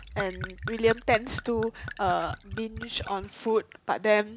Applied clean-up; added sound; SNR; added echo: none; Gurgling / Chink, clink / Liquid; 11 dB; none.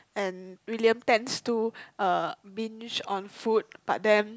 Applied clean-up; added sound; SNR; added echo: none; none; none; none.